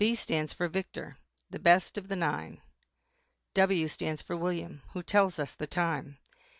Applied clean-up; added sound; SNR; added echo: none; none; none; none.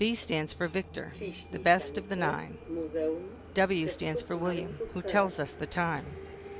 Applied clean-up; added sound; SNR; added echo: none; Subway, metro, underground; 7 dB; none.